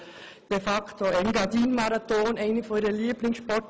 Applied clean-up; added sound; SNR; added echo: none; none; none; none.